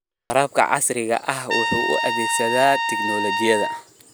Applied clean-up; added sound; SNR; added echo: none; Trumpet; 3 dB; none.